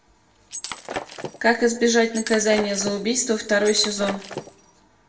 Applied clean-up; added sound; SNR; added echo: none; Shatter; 12 dB; reverberation time 0.6 s.